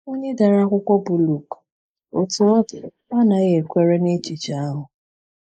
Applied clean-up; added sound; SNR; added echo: neural mask model Resemble Enhance denoiser.